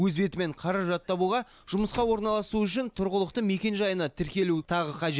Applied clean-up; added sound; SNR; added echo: none; Squeak / Slam / Wood; 17 dB; none.